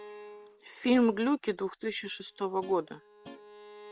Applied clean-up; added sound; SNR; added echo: none; Bowed string instrument + Guitar; 20 dB; none.